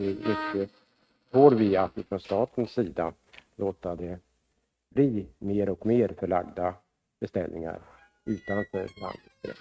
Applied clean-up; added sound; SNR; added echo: neural mask model RNNoise.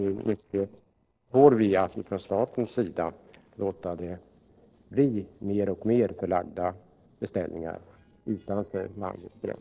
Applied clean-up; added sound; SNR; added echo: neural separator model SepFormer DNS4.